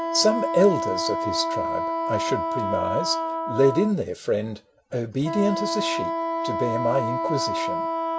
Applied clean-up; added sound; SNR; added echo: none; Wind instrument, woodwind instrument; 2 dB; none.